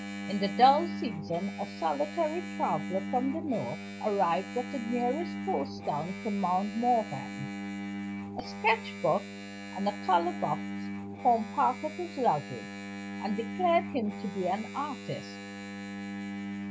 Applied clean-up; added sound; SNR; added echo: none; Engine; 7 dB; none.